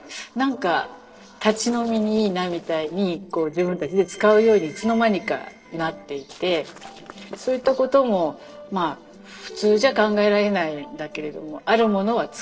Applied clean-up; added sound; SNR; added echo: neural separator model SepFormer DNS4.